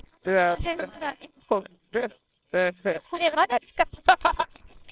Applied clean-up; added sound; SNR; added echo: neural separator model SepFormer WHAMR!.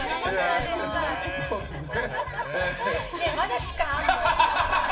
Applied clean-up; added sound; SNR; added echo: none; Chewing, mastication; 18 dB; reverberation time 0.2 s.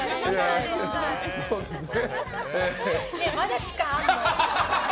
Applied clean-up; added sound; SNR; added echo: none; none; none; none.